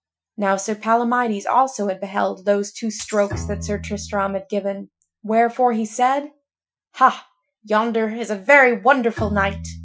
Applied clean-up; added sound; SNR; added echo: classical method Wiener filter.